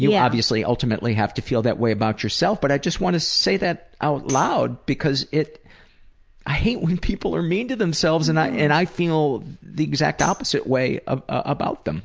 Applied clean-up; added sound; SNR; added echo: none; Tambourine; 18 dB; none.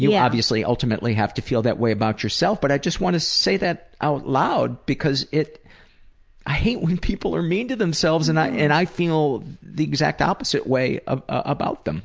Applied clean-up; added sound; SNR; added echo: none; none; none; none.